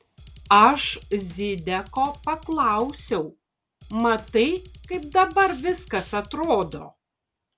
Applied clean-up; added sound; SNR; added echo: none; Drum kit + Rattle (instrument); 20 dB; none.